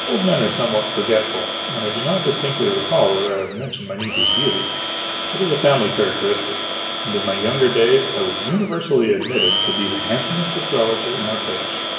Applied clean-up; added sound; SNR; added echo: none; Domestic sounds, home sounds; 1 dB; reverberation time 0.9 s.